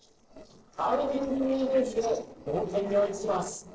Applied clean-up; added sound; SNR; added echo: neural separator model SepFormer DNS4.